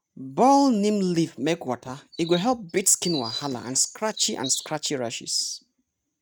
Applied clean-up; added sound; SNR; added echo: neural mask model RNNoise.